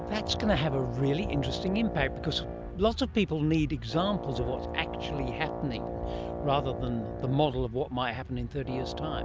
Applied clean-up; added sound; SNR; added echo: none; Brass instrument; 7 dB; none.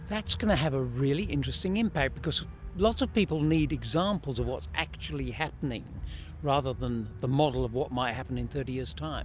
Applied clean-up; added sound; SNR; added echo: none; none; none; none.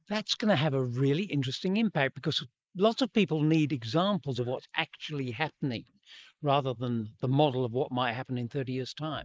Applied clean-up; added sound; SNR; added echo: neural mask model Resemble Enhance denoiser.